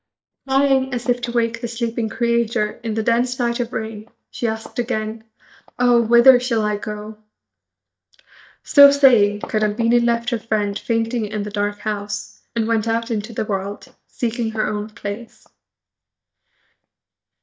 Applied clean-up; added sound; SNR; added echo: neural mask model DeepFilterNet 3.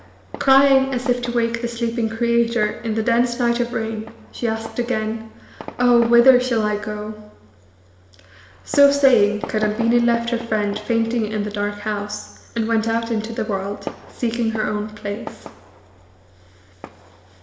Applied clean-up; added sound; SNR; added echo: none; Fireworks; 18 dB; reverberation time 1.0 s.